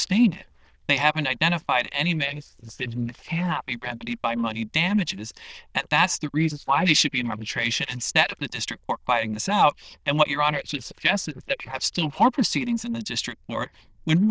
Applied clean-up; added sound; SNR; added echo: neural diffusion model UNIVERSE++.